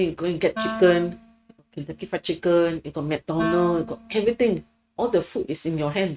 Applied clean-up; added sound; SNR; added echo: neural mask model RNNoise.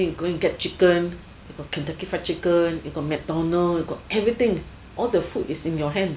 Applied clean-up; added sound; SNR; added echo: none; none; none; none.